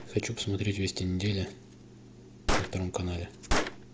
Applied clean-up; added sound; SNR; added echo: none; Gunshot, gunfire; 1 dB; none.